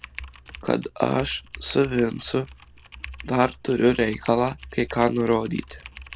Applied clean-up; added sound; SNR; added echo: none; Typing; 17 dB; none.